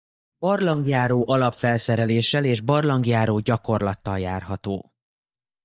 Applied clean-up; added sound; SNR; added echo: neural mask model DeepFilterNet 3.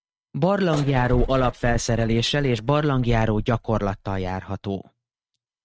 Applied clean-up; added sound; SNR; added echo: neural mask model RNNoise.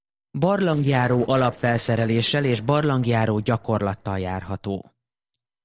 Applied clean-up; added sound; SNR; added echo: neural separator model SepFormer DNS4.